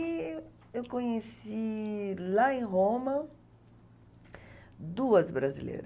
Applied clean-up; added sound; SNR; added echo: none; none; none; none.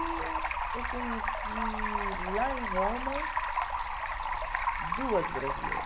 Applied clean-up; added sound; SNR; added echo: none; Stream; -5 dB; none.